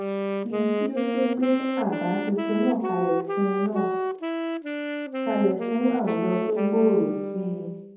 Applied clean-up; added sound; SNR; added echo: none; Wind instrument, woodwind instrument; 2 dB; reverberation time 1.8 s.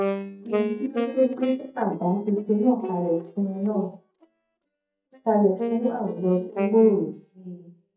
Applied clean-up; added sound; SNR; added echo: neural mask model DeepFilterNet 3.